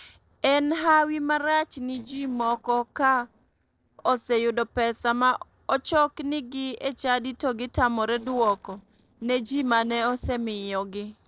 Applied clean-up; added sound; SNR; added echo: neural separator model SepFormer DNS4.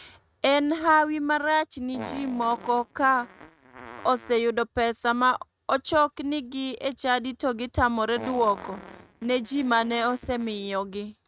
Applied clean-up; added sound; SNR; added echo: neural mask model RNNoise.